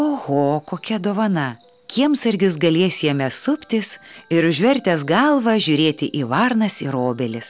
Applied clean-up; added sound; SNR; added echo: none; none; none; none.